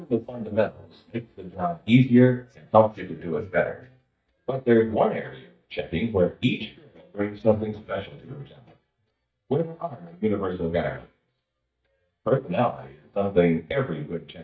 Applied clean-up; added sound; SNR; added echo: neural mask model DeepFilterNet 3.